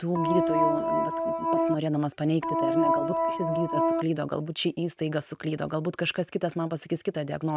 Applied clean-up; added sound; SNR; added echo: neural mask model RNNoise.